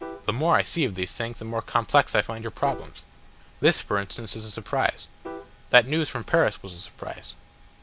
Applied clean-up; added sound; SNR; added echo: none; Piano; 19 dB; none.